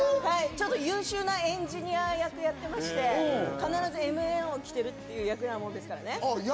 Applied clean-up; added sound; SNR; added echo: none; none; none; none.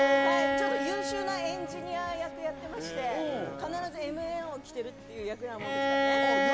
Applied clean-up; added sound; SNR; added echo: none; Bowed string instrument; -3 dB; none.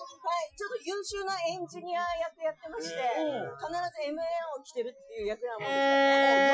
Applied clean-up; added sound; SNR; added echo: classical method Wiener filter.